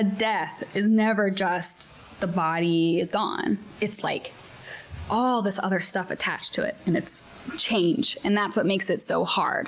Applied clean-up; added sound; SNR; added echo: none; none; none; none.